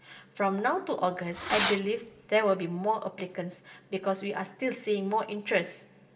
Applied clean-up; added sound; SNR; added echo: none; Fireworks; -1 dB; reverberation time 0.7 s.